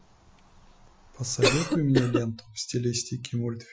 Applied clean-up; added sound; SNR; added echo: classical method Wiener filter.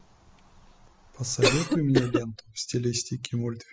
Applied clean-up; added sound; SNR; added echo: classical method spectral subtraction.